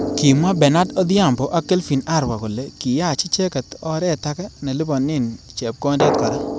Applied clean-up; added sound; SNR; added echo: none; Drum; 9 dB; none.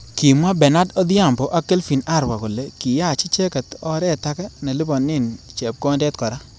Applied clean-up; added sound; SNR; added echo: none; none; none; none.